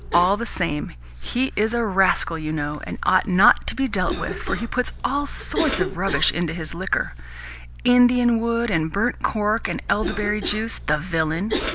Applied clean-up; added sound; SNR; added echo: none; Cough; 11 dB; none.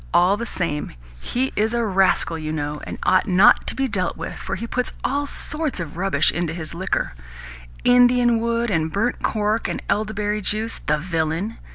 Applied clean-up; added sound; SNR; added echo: none; none; none; none.